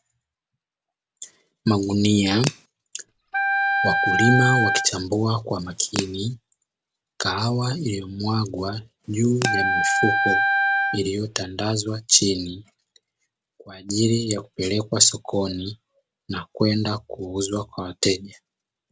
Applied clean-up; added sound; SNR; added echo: none; Crack / Crackle + Wind instrument, woodwind instrument; -2 dB; none.